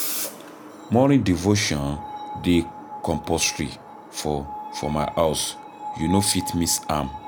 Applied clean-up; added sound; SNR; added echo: none; Screech; 11 dB; none.